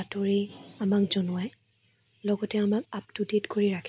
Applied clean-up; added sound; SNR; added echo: none; none; none; none.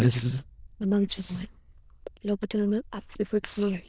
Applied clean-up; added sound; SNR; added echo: neural diffusion model UNIVERSE++.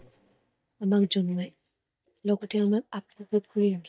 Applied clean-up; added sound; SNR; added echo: neural mask model DeepFilterNet 3.